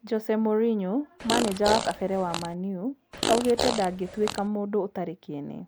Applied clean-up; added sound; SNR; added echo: none; Fart; 4 dB; none.